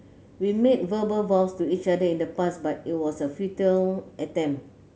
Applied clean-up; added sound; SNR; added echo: none; none; none; none.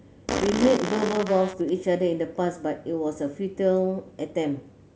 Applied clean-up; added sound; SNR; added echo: none; Fart; 3 dB; none.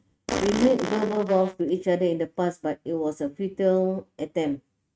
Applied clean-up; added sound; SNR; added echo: neural mask model RNNoise.